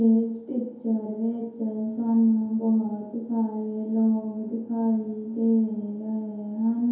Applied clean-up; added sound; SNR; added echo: none; none; none; reverberation time 0.9 s.